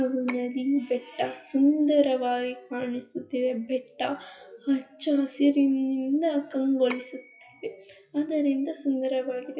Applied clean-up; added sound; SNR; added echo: classical method WPE with log-MMSE.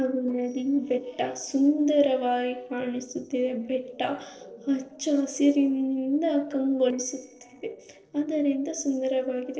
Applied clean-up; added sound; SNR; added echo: neural separator model SepFormer DNS4.